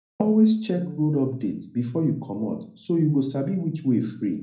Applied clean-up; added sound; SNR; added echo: none; Brass instrument; 20 dB; reverberation time 0.5 s.